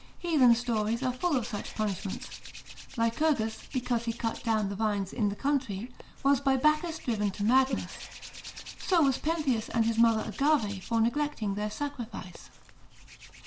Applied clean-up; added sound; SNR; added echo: none; Hands; 18 dB; reverberation time 0.4 s.